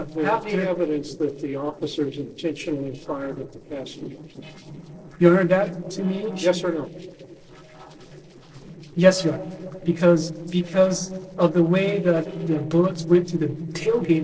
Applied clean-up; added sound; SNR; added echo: neural separator model SepFormer DNS4.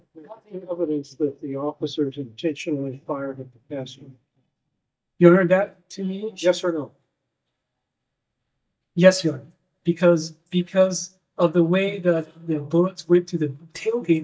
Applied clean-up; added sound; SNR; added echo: neural mask model DeepFilterNet 3.